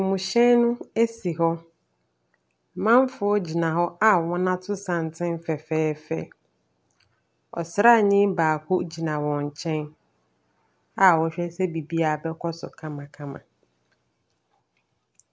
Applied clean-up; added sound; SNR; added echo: none; none; none; none.